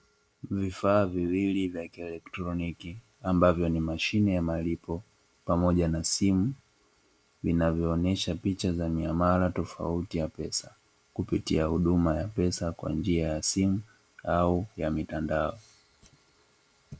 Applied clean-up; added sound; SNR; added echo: none; none; none; none.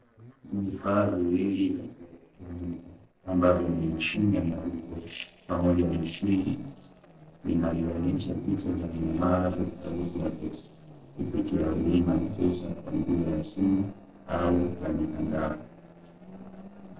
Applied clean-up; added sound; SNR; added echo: neural separator model SepFormer DNS4.